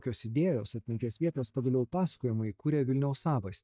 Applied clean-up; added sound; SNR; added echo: neural mask model DeepFilterNet 3.